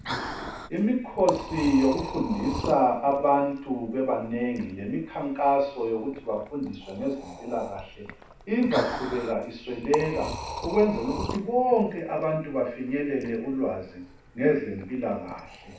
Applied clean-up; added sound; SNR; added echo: none; Liquid; 11 dB; reverberation time 0.7 s.